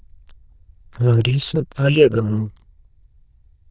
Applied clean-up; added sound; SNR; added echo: neural diffusion model UNIVERSE++.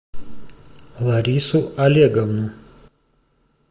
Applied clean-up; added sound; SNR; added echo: none; none; none; none.